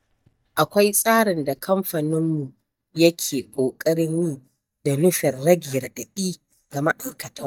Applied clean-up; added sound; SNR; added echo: neural mask model DeepFilterNet 3.